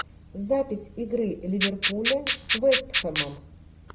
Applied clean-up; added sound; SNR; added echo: none; Rattle (instrument); 0 dB; none.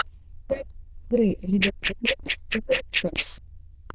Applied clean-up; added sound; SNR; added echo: neural diffusion model UNIVERSE++.